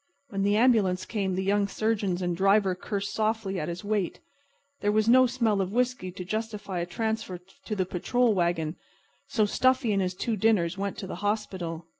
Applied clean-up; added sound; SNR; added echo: none; none; none; none.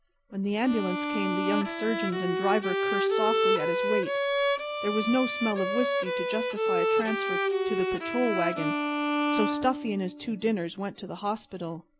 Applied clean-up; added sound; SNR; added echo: none; Bowed string instrument; -1 dB; none.